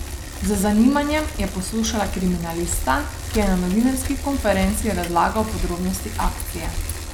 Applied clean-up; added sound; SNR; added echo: none; Bicycle; 5 dB; none.